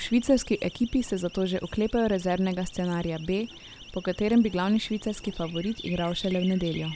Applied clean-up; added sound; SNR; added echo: none; Chirp, tweet + Siren; 18 dB; none.